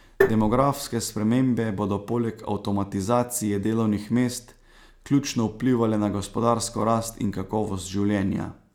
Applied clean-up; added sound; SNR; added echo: none; Tap; 0 dB; none.